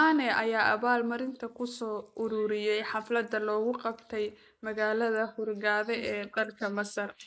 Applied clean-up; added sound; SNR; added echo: neural mask model Resemble Enhance denoiser.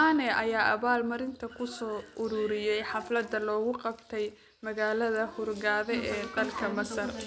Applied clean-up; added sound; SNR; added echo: none; none; none; none.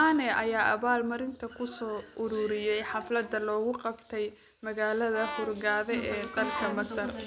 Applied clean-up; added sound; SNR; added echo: none; Brass instrument; 10 dB; none.